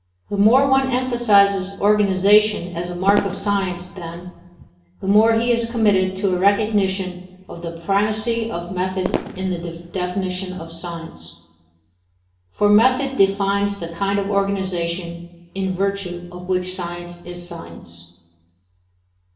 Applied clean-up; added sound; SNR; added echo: none; Fireworks; 9 dB; reverberation time 0.9 s.